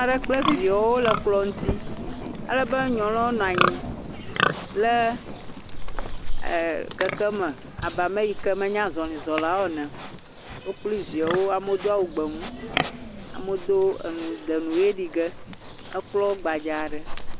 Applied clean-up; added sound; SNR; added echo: none; Wind + Livestock, farm animals, working animals; 4 dB; none.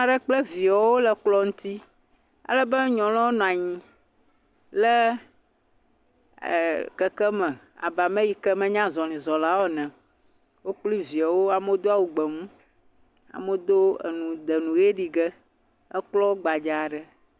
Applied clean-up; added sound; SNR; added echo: none; none; none; none.